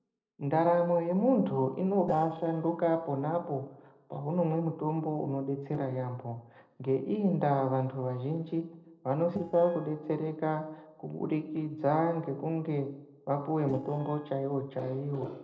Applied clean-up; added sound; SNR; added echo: neural separator model SepFormer DNS4.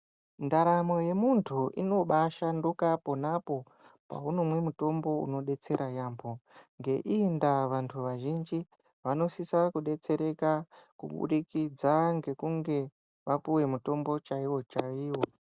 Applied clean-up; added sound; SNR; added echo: none; none; none; none.